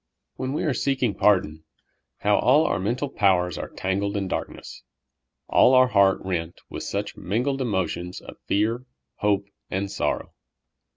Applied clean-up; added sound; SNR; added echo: none; none; none; none.